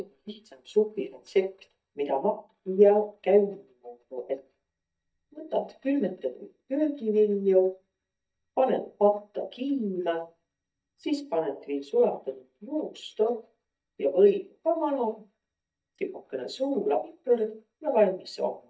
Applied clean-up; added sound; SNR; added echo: neural mask model DeepFilterNet 3.